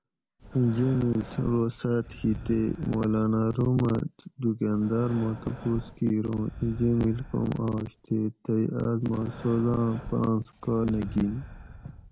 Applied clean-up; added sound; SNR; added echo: none; Breathing; 16 dB; none.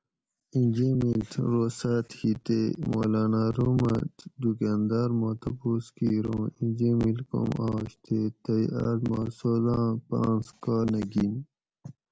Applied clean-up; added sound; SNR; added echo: none; none; none; none.